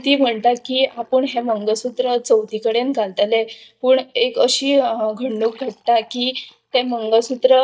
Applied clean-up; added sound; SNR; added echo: neural mask model DeepFilterNet 3.